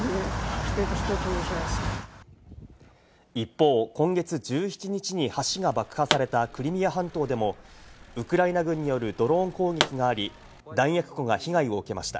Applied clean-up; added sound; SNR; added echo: none; Explosion; 4 dB; none.